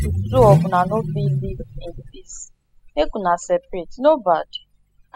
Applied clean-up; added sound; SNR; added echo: classical method spectral subtraction.